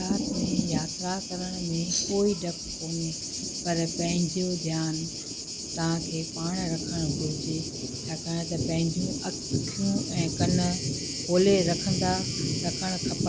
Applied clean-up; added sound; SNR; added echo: none; Thunder + Tambourine; 2 dB; none.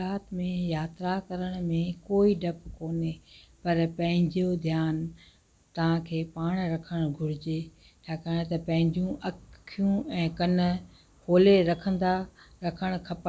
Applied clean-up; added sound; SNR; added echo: none; none; none; none.